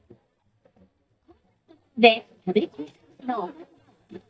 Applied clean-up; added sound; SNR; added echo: neural mask model DeepFilterNet 3.